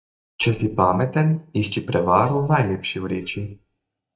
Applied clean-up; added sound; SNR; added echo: neural mask model DeepFilterNet 3.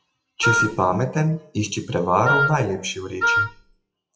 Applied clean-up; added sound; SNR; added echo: classical method WPE with log-MMSE.